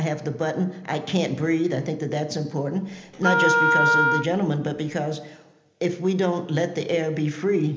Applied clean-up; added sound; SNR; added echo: none; Wind instrument, woodwind instrument; -3 dB; reverberation time 0.8 s.